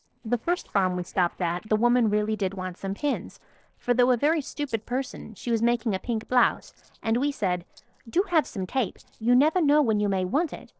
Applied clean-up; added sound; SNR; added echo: neural separator model SepFormer DNS4.